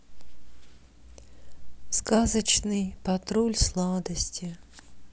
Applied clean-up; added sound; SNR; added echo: none; none; none; none.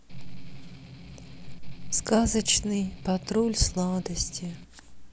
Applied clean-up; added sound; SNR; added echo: none; Strum; 18 dB; none.